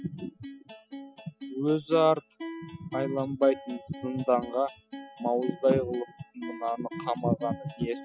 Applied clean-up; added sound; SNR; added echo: classical method spectral subtraction.